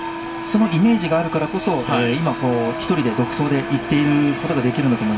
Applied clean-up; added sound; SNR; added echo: none; Wind instrument, woodwind instrument; 12 dB; reverberation time 0.2 s.